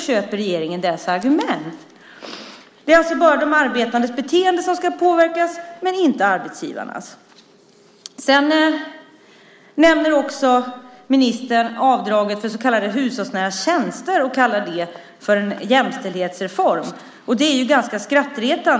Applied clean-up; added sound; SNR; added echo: none; none; none; none.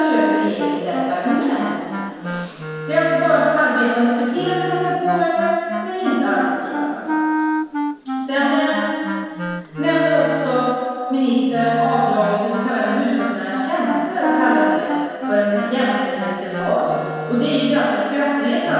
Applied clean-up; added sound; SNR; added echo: none; Wind instrument, woodwind instrument; 6 dB; reverberation time 1.9 s.